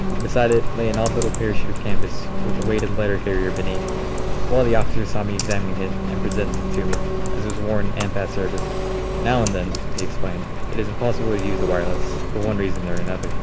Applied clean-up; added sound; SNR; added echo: none; Engine + Computer keyboard; -5 dB; none.